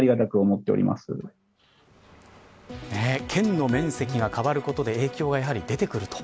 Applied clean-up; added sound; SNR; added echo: none; none; none; none.